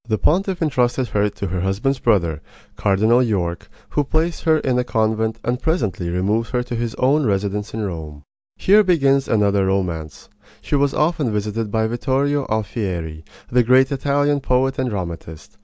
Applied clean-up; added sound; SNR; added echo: none; none; none; none.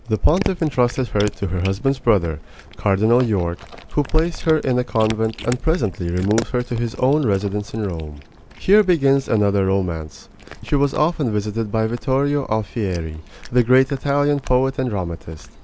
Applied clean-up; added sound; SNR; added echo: none; Cat; 17 dB; none.